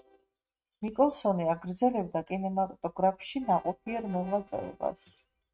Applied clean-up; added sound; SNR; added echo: neural mask model RNNoise.